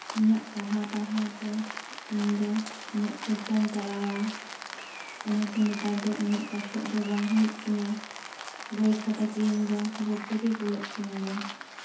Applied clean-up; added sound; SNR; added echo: none; Rain; 11 dB; reverberation time 0.5 s.